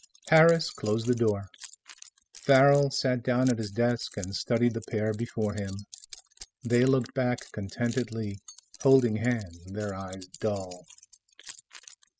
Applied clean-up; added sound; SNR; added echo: classical method spectral subtraction.